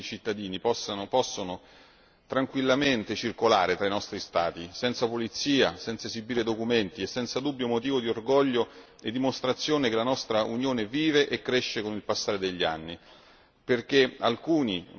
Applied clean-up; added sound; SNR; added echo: none; none; none; none.